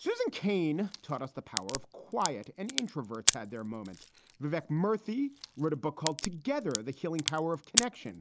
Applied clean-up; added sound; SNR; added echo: none; Crack; 3 dB; none.